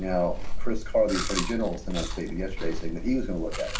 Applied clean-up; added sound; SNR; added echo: none; Chewing, mastication; -1 dB; reverberation time 0.3 s.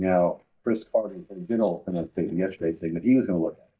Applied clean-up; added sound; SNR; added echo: neural mask model DeepFilterNet 3.